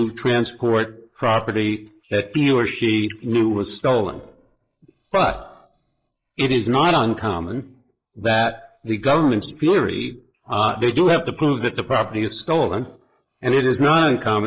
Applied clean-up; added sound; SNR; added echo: neural mask model Resemble Enhance denoiser.